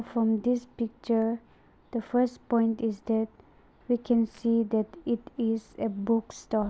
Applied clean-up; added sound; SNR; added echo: none; none; none; none.